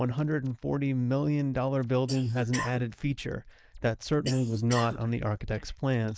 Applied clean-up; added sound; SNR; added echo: neural mask model Resemble Enhance denoiser.